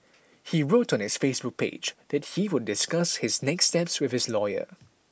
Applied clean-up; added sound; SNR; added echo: none; none; none; none.